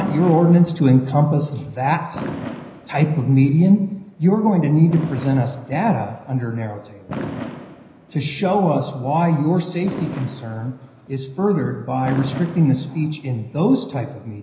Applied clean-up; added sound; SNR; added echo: none; Fireworks; 16 dB; reverberation time 0.9 s.